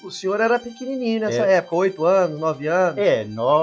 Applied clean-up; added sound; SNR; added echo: classical method log-MMSE.